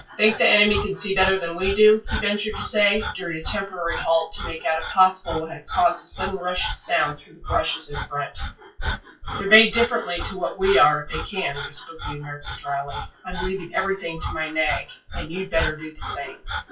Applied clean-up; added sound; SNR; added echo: classical method WPE with log-MMSE.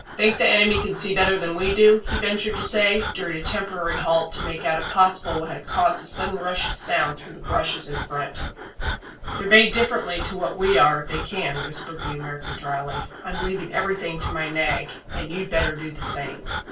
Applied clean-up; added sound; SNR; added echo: none; Breathing; 8 dB; reverberation time 0.2 s.